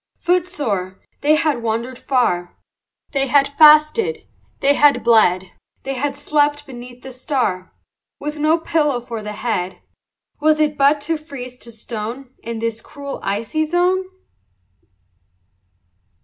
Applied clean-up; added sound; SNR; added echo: none; none; none; none.